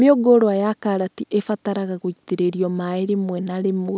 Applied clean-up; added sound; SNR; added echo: none; none; none; none.